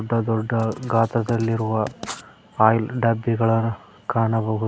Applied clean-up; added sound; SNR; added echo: none; Writing; 17 dB; none.